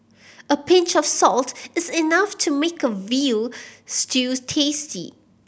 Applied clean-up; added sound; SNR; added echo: none; none; none; none.